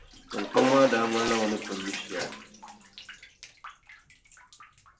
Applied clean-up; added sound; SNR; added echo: none; Bathtub (filling or washing); 6 dB; reverberation time 1.4 s.